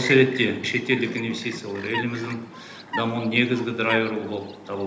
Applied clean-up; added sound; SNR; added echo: none; Chirp, tweet; 11 dB; reverberation time 1.0 s.